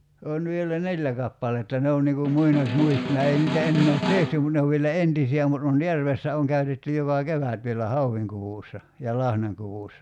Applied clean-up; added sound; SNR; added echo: none; Snare drum; 5 dB; none.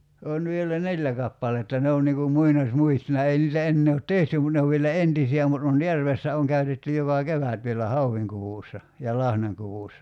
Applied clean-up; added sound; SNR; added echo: none; none; none; none.